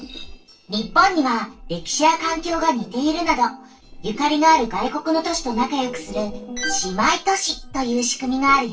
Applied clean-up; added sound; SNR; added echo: neural separator model SepFormer DNS4.